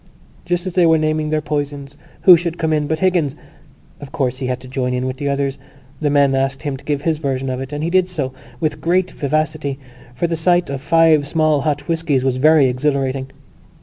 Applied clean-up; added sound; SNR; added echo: none; none; none; none.